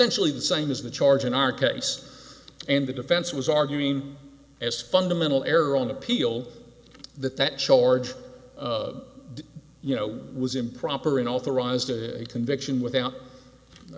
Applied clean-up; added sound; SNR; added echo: none; none; none; none.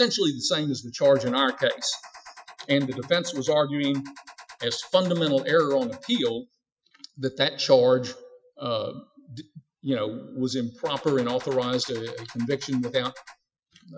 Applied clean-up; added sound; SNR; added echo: classical method Wiener filter.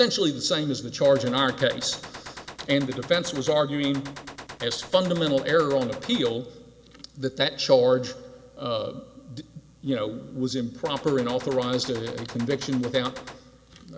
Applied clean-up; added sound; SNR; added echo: none; Gunshot, gunfire; 15 dB; none.